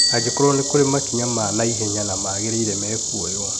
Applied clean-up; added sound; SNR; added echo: none; Bicycle bell + Insect; 2 dB; none.